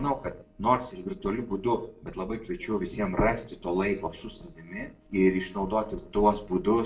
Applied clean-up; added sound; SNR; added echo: neural separator model SepFormer DNS4.